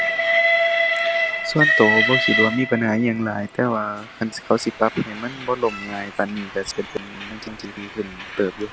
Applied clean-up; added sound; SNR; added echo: none; Train; 0 dB; none.